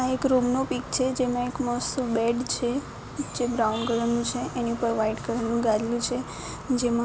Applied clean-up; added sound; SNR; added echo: none; none; none; none.